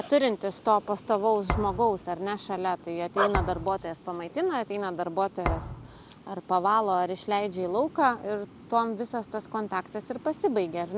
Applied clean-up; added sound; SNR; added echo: none; Thump, thud; 7 dB; none.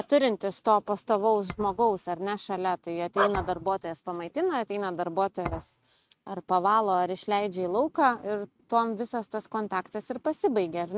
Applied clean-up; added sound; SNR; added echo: neural mask model RNNoise.